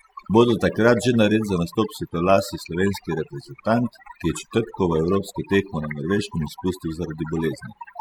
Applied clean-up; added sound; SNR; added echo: classical method spectral subtraction.